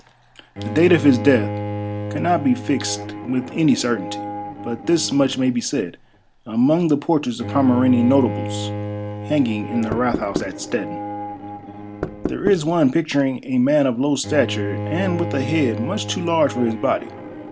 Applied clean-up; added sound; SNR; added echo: none; Bowed string instrument + Knock; 8 dB; none.